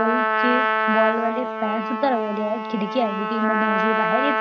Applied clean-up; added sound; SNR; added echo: none; Trumpet; -2 dB; none.